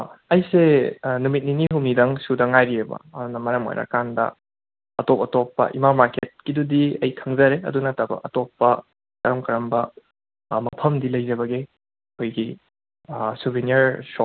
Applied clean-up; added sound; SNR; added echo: none; none; none; none.